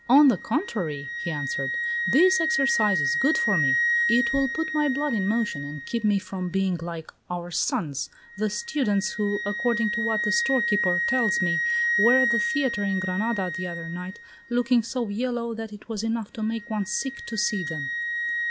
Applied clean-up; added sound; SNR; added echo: none; Wind instrument, woodwind instrument; 2 dB; none.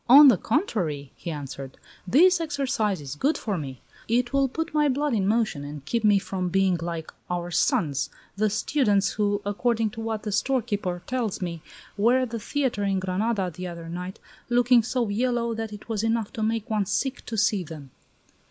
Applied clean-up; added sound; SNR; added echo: neural mask model Resemble Enhance denoiser.